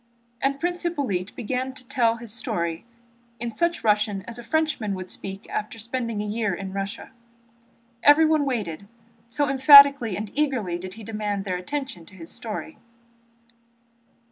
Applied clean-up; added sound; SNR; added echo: none; none; none; none.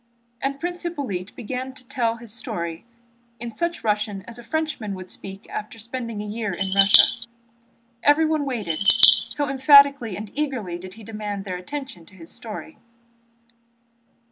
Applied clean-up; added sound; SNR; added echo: none; Bird vocalization, bird call, bird song; -4 dB; none.